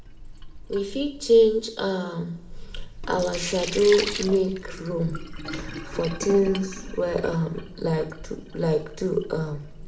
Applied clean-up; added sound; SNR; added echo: none; Sink (filling or washing); 11 dB; reverberation time 0.8 s.